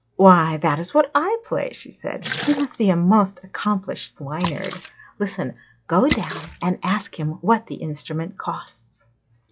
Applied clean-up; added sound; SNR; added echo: classical method log-MMSE.